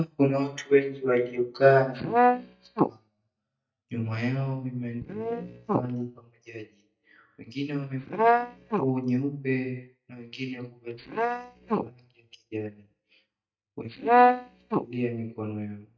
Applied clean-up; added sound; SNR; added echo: neural mask model DeepFilterNet 3.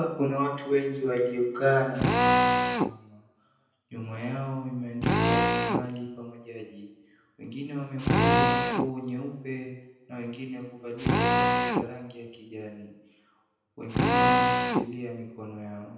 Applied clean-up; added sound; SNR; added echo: none; Drill; -4 dB; reverberation time 0.8 s.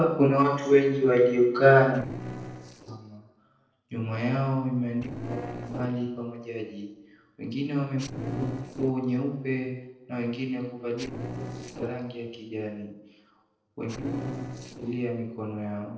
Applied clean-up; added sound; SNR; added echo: neural separator model SepFormer DNS4.